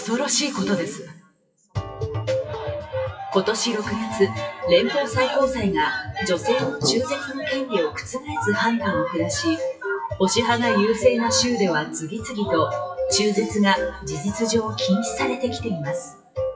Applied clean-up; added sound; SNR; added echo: classical method WPE with log-MMSE.